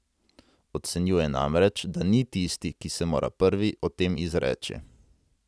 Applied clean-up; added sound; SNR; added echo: none; none; none; none.